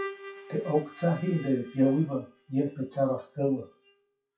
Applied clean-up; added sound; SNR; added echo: classical method WPE with log-MMSE.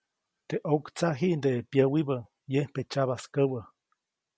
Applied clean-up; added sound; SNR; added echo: none; none; none; none.